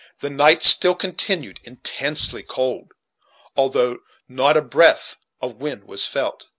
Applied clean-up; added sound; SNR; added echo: none; none; none; none.